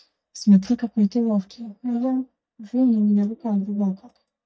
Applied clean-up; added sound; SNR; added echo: neural mask model DeepFilterNet 3.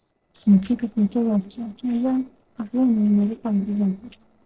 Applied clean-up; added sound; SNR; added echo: neural separator model SepFormer DNS4.